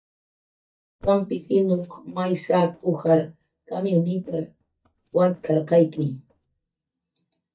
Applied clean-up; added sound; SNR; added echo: neural mask model DeepFilterNet 3.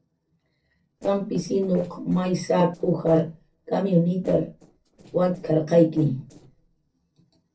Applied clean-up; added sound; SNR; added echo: neural separator model SepFormer DNS4.